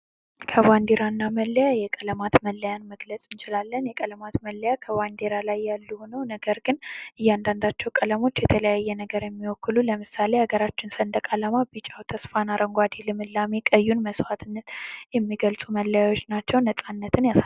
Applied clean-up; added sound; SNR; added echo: none; none; none; none.